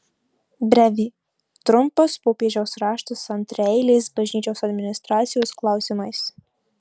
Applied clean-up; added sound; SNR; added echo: none; none; none; none.